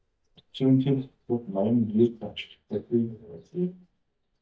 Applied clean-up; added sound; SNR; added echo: neural mask model DeepFilterNet 3.